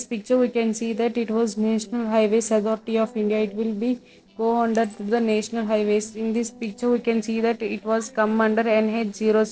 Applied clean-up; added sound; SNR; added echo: neural separator model SepFormer DNS4.